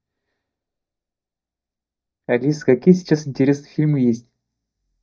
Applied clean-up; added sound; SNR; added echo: neural mask model DeepFilterNet 3.